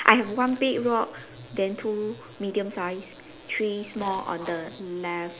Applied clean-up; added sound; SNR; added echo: none; none; none; none.